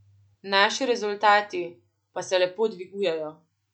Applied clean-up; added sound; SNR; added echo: none; none; none; none.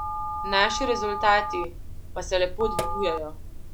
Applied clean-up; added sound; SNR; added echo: none; Sink (filling or washing) + Telephone; 4 dB; none.